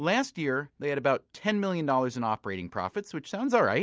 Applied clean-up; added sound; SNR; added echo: none; none; none; none.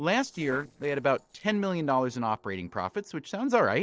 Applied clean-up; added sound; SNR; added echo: neural separator model SepFormer DNS4.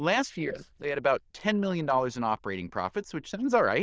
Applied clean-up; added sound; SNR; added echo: neural diffusion model UNIVERSE++.